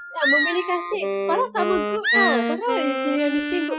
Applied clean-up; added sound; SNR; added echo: classical method Wiener filter.